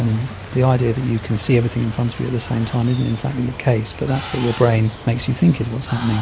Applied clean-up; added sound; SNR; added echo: none; Water; 12 dB; none.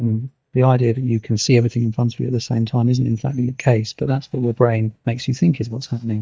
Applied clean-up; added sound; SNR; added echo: neural mask model DeepFilterNet 3.